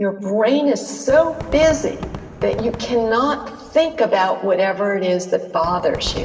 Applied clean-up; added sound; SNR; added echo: none; Fireworks; 15 dB; reverberation time 2.1 s.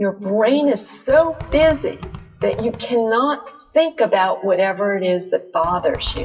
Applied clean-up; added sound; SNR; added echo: classical method WPE with log-MMSE.